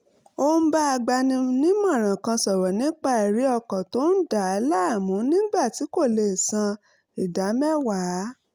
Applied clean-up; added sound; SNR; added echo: none; none; none; none.